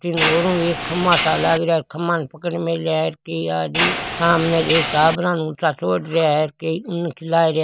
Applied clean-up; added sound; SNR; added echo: none; Mechanisms; 7 dB; none.